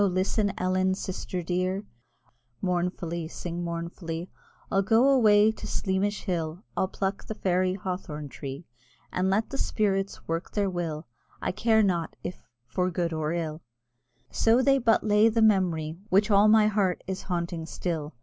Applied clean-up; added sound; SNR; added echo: none; none; none; none.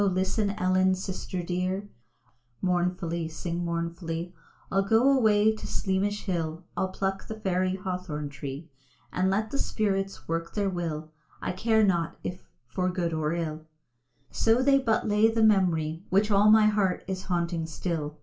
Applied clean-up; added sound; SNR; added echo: none; none; none; reverberation time 0.2 s.